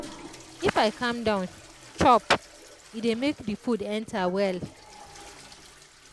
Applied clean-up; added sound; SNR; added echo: none; Toilet flush / Water; 18 dB; none.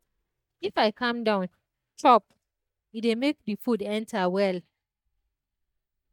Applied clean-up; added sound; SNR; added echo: neural mask model DeepFilterNet 3.